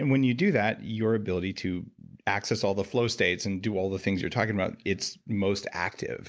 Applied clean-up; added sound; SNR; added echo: none; none; none; none.